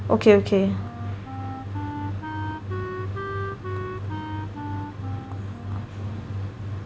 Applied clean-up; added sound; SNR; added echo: none; Wind instrument, woodwind instrument; 11 dB; none.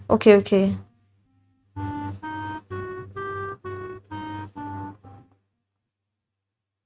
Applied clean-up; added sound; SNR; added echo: neural mask model RNNoise.